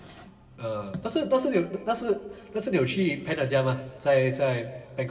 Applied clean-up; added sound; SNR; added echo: none; none; none; reverberation time 2.0 s.